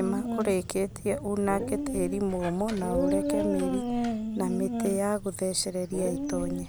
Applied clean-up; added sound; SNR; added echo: none; Dog; 3 dB; none.